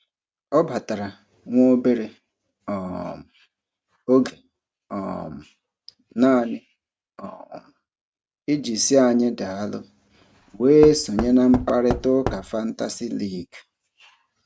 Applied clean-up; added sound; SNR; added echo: none; Knock / Wood; 8 dB; none.